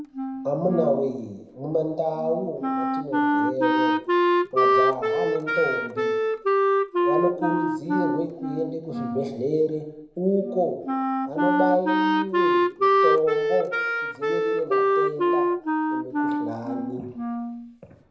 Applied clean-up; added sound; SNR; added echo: none; Wind instrument, woodwind instrument; -4 dB; reverberation time 0.8 s.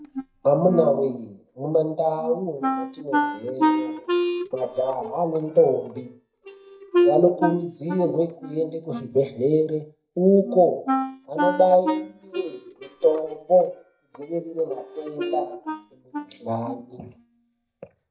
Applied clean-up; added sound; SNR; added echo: neural mask model DeepFilterNet 3.